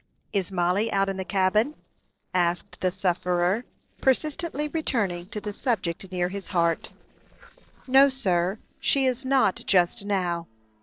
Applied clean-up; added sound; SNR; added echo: neural separator model SepFormer DNS4.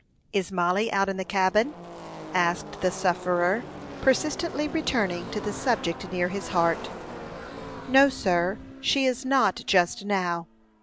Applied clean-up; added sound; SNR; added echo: none; Car passing by / Race car, auto racing; 13 dB; none.